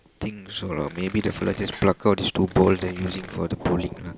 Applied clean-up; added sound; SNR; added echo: none; Tearing; 18 dB; none.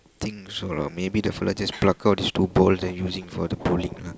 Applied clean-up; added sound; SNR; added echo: none; none; none; none.